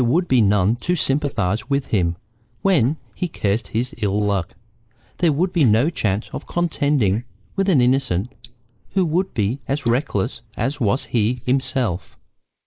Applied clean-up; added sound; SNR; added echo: neural mask model Resemble Enhance denoiser.